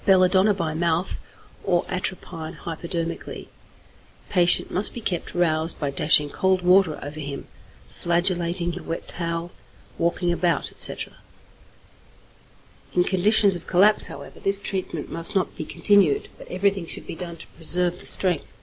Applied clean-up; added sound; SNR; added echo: none; none; none; none.